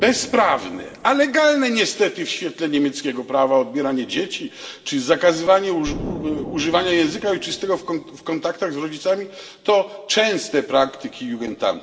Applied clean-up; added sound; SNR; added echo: none; Explosion; 19 dB; reverberation time 2.8 s.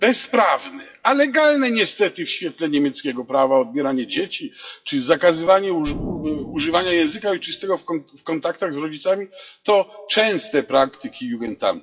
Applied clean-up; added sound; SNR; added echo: classical method WPE with log-MMSE.